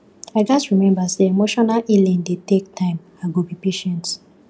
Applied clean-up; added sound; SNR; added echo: none; none; none; none.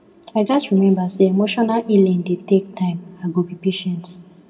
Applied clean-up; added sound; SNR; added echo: none; none; none; reverberation time 1.3 s.